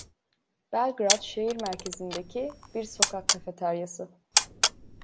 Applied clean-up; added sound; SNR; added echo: none; Camera; -2 dB; none.